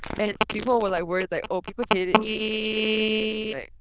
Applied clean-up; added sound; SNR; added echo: neural diffusion model UNIVERSE++.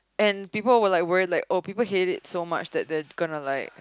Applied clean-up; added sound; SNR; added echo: none; none; none; none.